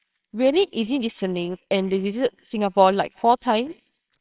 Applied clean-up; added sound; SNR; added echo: neural separator model SepFormer WHAMR!.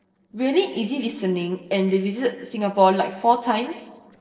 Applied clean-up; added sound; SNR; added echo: neural separator model SepFormer DNS4.